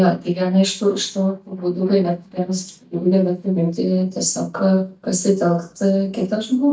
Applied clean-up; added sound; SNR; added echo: neural mask model DeepFilterNet 3.